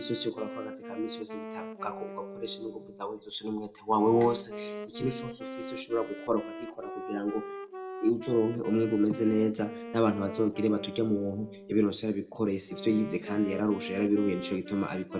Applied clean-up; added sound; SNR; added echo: none; Wind instrument, woodwind instrument; 11 dB; reverberation time 0.4 s.